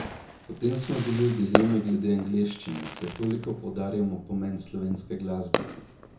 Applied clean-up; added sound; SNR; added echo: none; Fireworks; 6 dB; reverberation time 0.6 s.